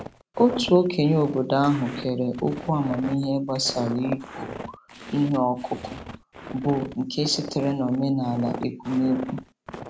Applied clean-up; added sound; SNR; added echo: none; Walk, footsteps; 13 dB; none.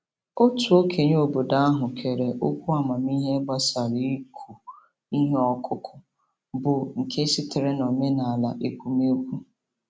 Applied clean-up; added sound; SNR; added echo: none; none; none; none.